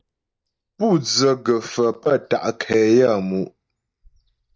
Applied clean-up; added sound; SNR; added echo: neural mask model DeepFilterNet 3.